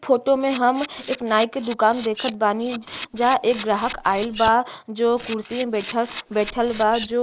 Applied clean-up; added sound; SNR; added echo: neural mask model Resemble Enhance denoiser.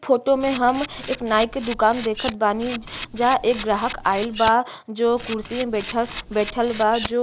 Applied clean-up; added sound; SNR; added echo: none; Camera; 10 dB; none.